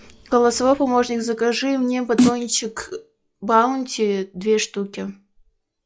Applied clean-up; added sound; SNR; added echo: classical method log-MMSE.